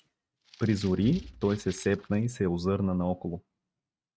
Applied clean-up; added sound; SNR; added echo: neural mask model RNNoise.